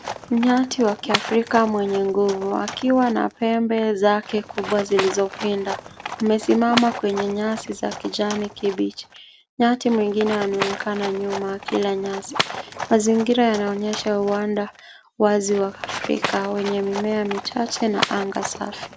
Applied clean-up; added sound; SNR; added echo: none; Livestock, farm animals, working animals; 10 dB; none.